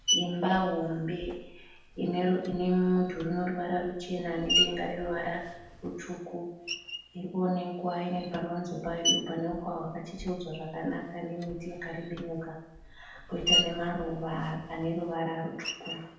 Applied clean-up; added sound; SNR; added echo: none; Screech; 4 dB; reverberation time 0.9 s.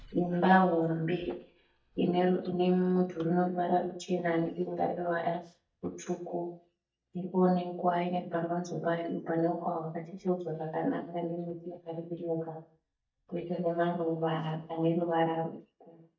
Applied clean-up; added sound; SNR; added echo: neural mask model DeepFilterNet 3.